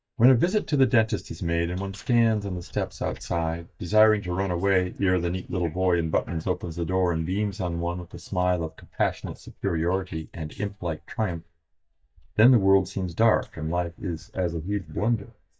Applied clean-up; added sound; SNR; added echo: neural mask model DeepFilterNet 3.